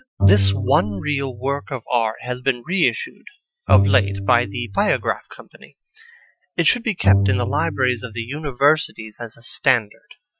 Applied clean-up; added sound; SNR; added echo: classical method Wiener filter.